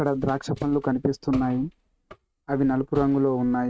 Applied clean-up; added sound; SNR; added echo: neural mask model RNNoise.